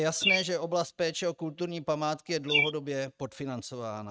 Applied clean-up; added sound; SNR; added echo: neural mask model RNNoise.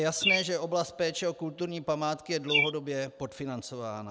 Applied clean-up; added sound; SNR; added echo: none; Bird; 1 dB; none.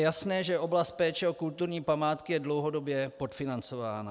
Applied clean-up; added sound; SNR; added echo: none; none; none; none.